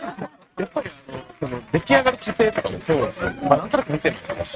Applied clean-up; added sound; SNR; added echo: neural mask model RNNoise.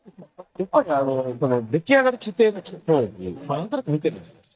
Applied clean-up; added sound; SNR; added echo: neural mask model DeepFilterNet 3.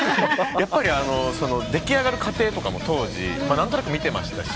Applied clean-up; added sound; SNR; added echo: none; none; none; none.